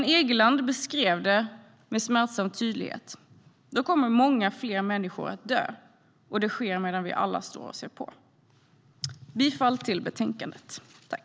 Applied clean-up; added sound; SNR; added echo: none; none; none; none.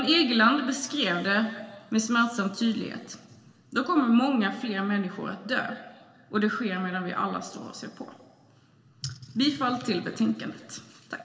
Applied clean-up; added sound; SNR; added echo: none; none; none; reverberation time 1.7 s.